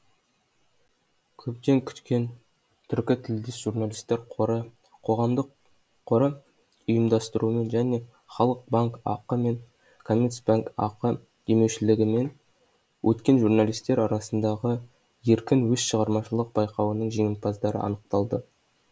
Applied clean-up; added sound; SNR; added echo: none; none; none; none.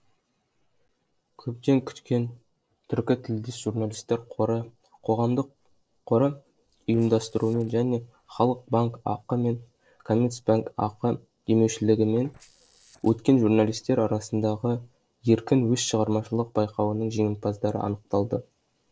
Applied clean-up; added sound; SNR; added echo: neural separator model SepFormer DNS4.